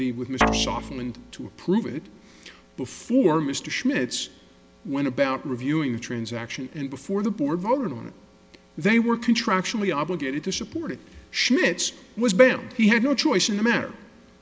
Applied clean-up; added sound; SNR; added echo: none; Guitar; 1 dB; none.